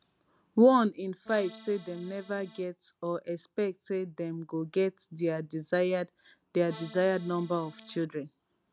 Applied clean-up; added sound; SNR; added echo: none; Accordion; 19 dB; none.